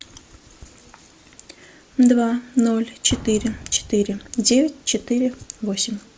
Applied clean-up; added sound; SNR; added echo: none; Explosion; 20 dB; none.